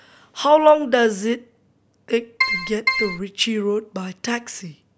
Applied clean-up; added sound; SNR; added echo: none; Keyboard (musical); 0 dB; none.